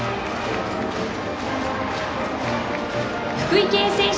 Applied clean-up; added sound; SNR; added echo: none; none; none; none.